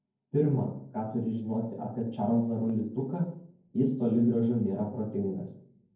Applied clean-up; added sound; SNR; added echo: neural separator model SepFormer DNS4.